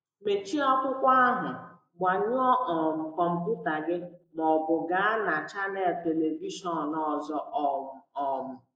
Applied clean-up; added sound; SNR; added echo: neural mask model Resemble Enhance denoiser.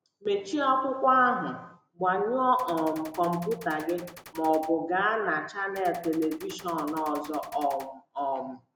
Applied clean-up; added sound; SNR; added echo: none; Gunshot, gunfire; 20 dB; none.